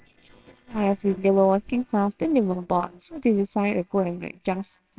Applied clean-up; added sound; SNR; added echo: neural separator model SepFormer WHAMR!.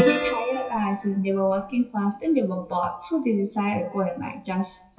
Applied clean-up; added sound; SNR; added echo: classical method WPE with log-MMSE.